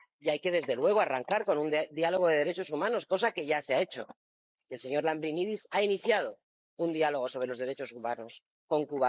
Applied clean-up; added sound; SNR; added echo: neural mask model Resemble Enhance denoiser.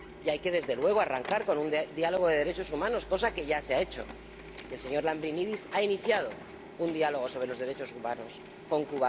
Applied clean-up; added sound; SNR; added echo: none; Printer; 14 dB; none.